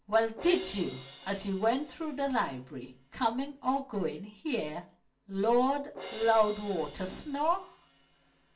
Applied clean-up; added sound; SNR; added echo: none; Crash cymbal; 19 dB; reverberation time 0.3 s.